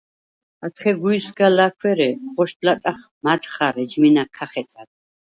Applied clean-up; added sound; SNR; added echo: none; none; none; none.